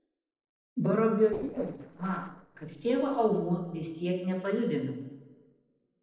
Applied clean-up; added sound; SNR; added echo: neural separator model SepFormer DNS4.